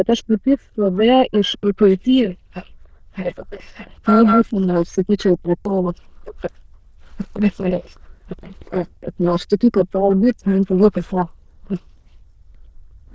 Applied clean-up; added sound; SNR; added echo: neural diffusion model UNIVERSE++.